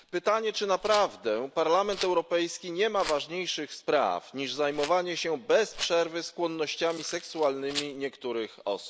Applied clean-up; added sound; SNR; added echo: none; Rattle; 16 dB; none.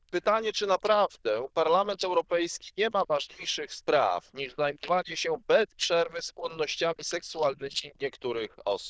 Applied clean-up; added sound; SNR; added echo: neural diffusion model UNIVERSE++.